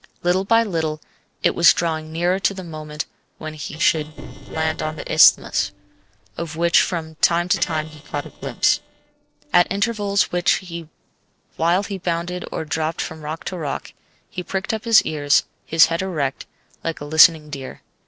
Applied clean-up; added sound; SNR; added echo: neural separator model SepFormer DNS4.